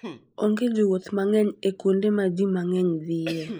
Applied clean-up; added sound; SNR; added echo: neural mask model Resemble Enhance denoiser.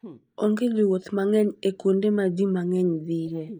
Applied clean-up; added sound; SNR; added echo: neural mask model DeepFilterNet 3.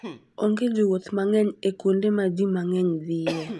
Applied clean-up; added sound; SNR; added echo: none; Cough; 16 dB; none.